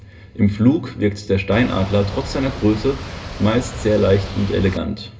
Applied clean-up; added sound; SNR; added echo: none; Boat, Water vehicle; 10 dB; reverberation time 0.2 s.